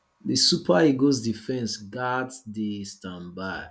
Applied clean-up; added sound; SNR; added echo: none; none; none; none.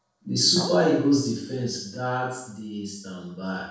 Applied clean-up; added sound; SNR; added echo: neural separator model SepFormer DNS4.